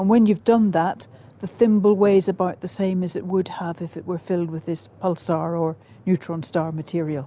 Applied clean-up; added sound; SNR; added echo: none; none; none; none.